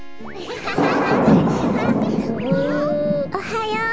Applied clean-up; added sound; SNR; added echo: none; Thunder; -4 dB; none.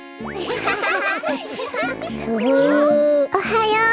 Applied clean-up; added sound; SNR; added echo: none; none; none; none.